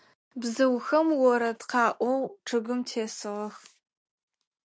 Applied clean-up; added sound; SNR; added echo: none; none; none; none.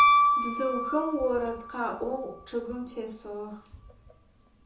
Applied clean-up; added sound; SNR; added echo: none; Piano; -4 dB; reverberation time 0.6 s.